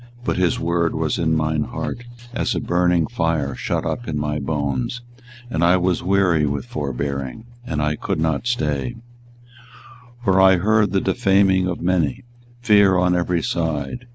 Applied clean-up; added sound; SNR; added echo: none; none; none; none.